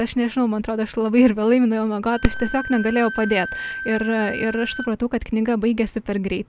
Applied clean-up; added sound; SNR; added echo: none; Fireworks + Wind instrument, woodwind instrument; 10 dB; none.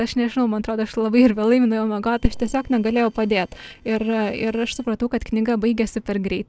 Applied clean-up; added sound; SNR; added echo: neural separator model SepFormer DNS4.